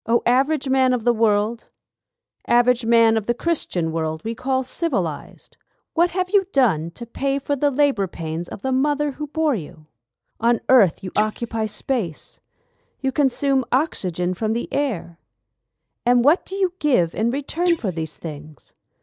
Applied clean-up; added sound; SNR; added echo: neural mask model DeepFilterNet 3.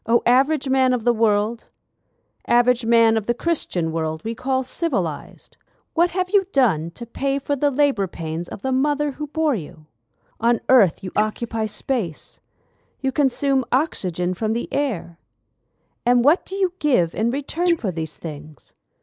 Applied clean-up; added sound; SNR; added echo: neural mask model Resemble Enhance denoiser.